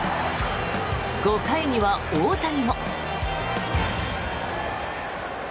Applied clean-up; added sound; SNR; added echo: none; none; none; none.